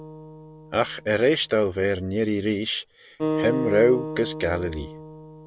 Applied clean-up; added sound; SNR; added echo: none; Acoustic guitar; 8 dB; none.